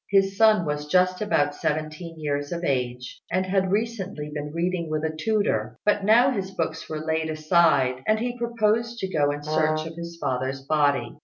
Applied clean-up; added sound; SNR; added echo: none; Brass instrument; 3 dB; none.